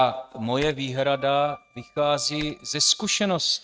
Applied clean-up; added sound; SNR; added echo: neural mask model RNNoise.